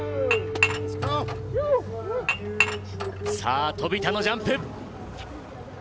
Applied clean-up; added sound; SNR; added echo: none; Dishes, pots, and pans / Chink, clink; 4 dB; none.